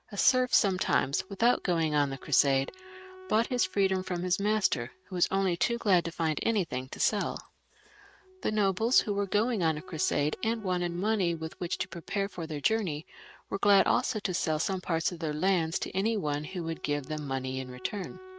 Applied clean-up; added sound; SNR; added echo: neural mask model RNNoise.